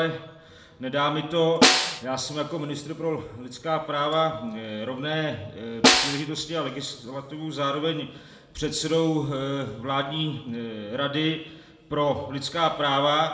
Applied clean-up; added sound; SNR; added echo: none; Snare drum; -2 dB; reverberation time 0.9 s.